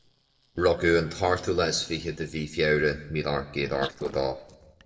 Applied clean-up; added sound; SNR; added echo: neural separator model SepFormer DNS4.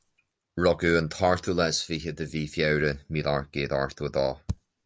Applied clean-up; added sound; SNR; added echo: none; none; none; none.